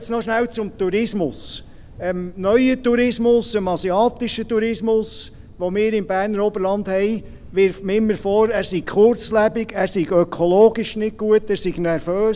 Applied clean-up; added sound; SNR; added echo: none; Thunder; 19 dB; none.